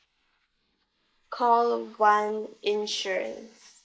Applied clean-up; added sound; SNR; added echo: neural mask model Resemble Enhance denoiser.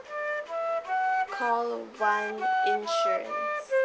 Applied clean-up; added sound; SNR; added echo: none; Wind instrument, woodwind instrument; -4 dB; none.